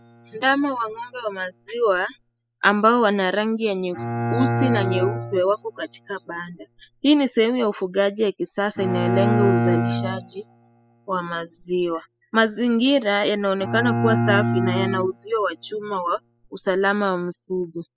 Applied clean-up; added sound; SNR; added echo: classical method spectral subtraction.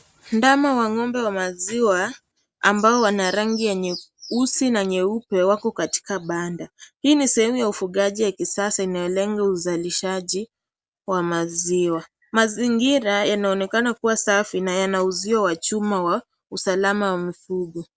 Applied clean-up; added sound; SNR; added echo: none; none; none; none.